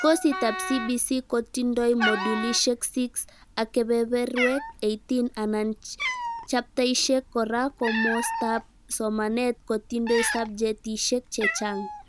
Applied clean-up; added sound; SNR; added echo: none; Wind instrument, woodwind instrument + Cat; 8 dB; none.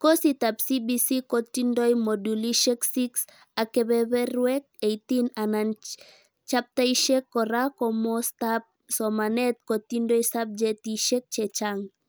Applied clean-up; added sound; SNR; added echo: none; none; none; none.